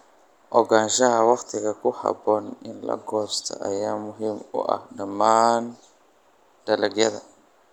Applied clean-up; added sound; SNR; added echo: none; none; none; none.